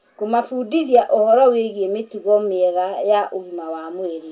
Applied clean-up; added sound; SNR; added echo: none; none; none; reverberation time 0.2 s.